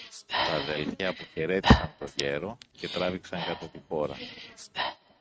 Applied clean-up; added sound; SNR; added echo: neural mask model RNNoise.